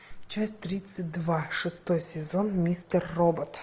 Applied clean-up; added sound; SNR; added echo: none; none; none; none.